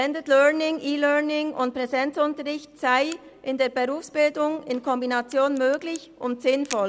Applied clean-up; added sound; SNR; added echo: none; Crack; 17 dB; none.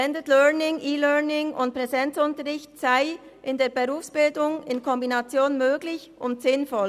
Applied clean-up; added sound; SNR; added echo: none; none; none; none.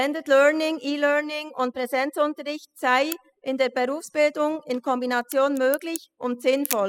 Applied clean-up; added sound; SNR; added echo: classical method spectral subtraction.